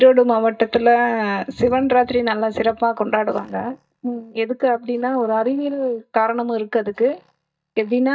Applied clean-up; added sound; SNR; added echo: neural mask model DeepFilterNet 3.